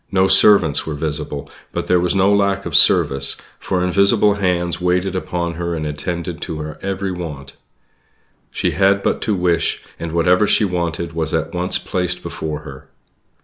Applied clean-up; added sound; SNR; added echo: none; none; none; none.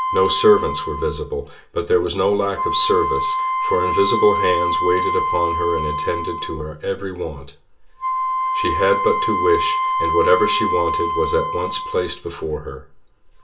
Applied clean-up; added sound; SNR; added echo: none; Wind instrument, woodwind instrument; 2 dB; reverberation time 0.2 s.